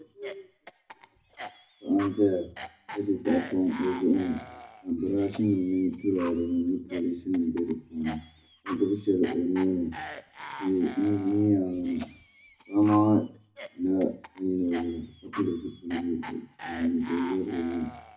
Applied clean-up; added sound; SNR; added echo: none; Cough; 16 dB; reverberation time 0.4 s.